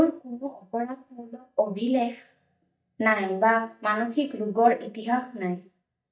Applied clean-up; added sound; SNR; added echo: neural mask model DeepFilterNet 3.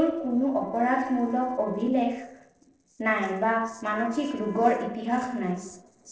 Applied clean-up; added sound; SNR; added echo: neural separator model SepFormer DNS4.